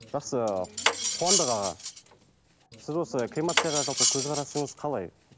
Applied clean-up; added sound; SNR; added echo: none; Cutlery, silverware; 0 dB; none.